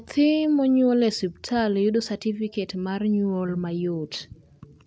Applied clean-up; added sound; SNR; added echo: none; none; none; none.